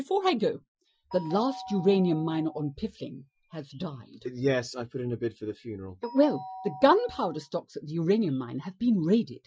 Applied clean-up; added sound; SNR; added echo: classical method Wiener filter.